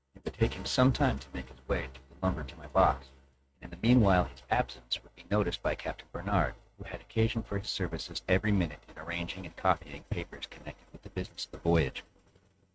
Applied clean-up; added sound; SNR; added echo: neural mask model RNNoise.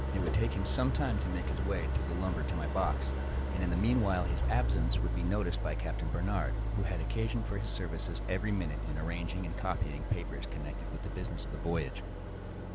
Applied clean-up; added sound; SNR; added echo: none; Idling; -2 dB; none.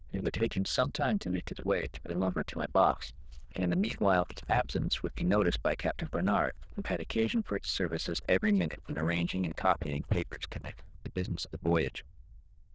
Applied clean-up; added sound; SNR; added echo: neural diffusion model UNIVERSE++.